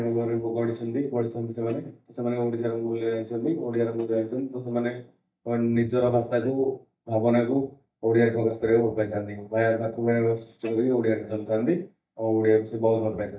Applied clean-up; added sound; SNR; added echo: neural mask model DeepFilterNet 3.